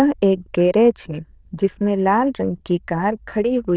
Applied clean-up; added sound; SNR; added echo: neural diffusion model UNIVERSE++.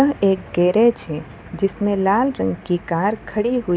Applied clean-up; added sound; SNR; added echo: none; none; none; none.